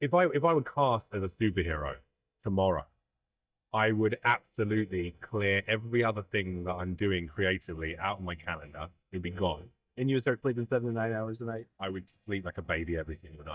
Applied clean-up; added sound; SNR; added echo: neural mask model DeepFilterNet 3.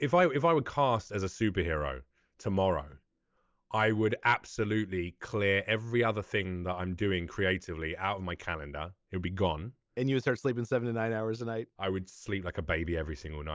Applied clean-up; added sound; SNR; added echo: none; none; none; none.